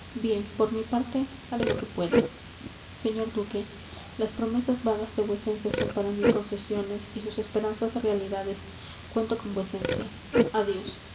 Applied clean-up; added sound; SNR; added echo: none; Burping, eructation; 3 dB; reverberation time 0.9 s.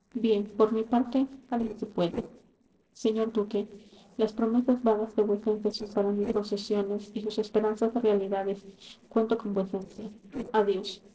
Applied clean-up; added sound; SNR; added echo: neural separator model SepFormer DNS4.